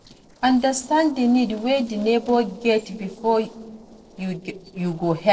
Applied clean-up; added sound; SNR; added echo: neural separator model SepFormer DNS4.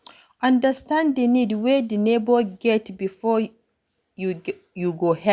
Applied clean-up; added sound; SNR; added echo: none; none; none; none.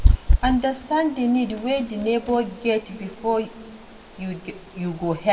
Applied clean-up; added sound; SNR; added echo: none; Wind / Bird; 1 dB; reverberation time 1.4 s.